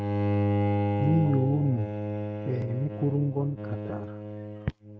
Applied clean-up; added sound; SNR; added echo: neural mask model RNNoise.